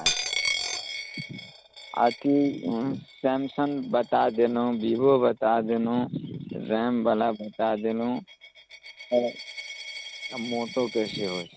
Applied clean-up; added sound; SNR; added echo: none; Coin (dropping); 10 dB; none.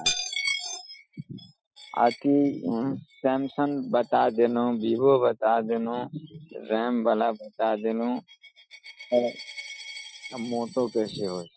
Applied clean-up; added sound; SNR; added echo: classical method Wiener filter.